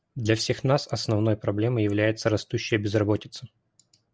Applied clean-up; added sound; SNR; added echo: none; none; none; none.